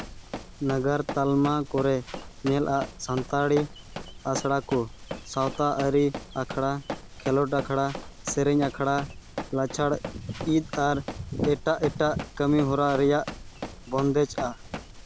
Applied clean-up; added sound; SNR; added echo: none; Run; 12 dB; none.